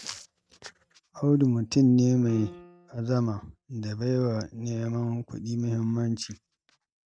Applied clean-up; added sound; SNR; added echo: neural mask model RNNoise.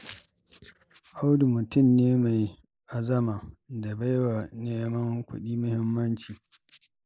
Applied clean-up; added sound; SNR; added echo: neural mask model Resemble Enhance denoiser.